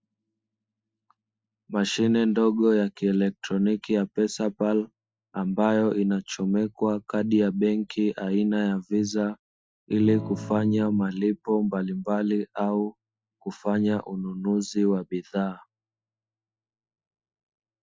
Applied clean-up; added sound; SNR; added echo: classical method Wiener filter.